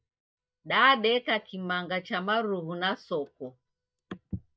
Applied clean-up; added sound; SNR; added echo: neural mask model DeepFilterNet 3.